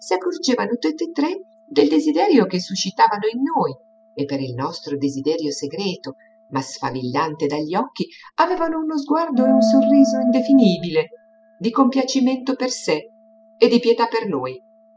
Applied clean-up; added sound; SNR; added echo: classical method spectral subtraction.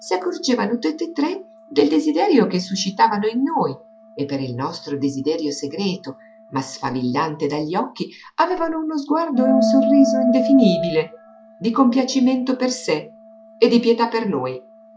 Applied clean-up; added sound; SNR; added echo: classical method log-MMSE.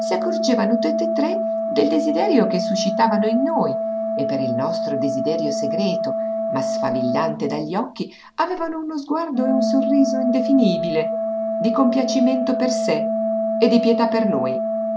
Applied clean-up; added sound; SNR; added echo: none; Organ; 1 dB; none.